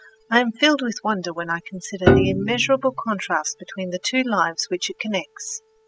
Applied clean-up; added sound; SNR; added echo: classical method spectral subtraction.